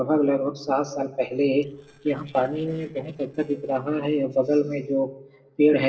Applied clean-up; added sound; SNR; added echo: neural separator model SepFormer DNS4.